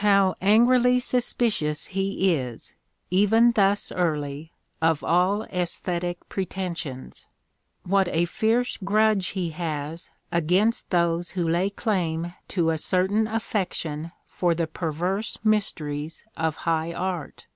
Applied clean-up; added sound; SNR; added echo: none; none; none; none.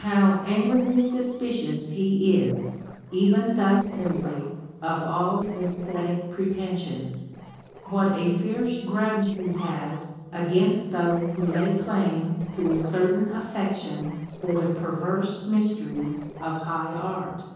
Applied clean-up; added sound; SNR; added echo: neural separator model SepFormer DNS4.